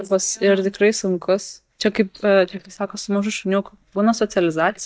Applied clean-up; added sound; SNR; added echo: neural mask model DeepFilterNet 3.